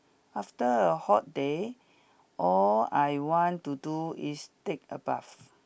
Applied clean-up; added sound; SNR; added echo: none; none; none; none.